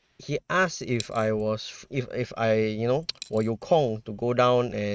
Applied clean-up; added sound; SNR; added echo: neural mask model RNNoise.